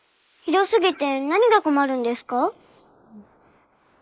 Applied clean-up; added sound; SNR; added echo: neural mask model Resemble Enhance denoiser.